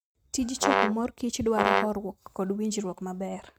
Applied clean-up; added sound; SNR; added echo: neural mask model RNNoise.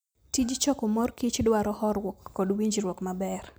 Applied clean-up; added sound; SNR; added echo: none; none; none; none.